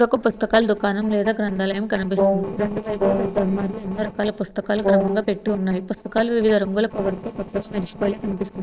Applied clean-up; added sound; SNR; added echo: neural separator model SepFormer DNS4.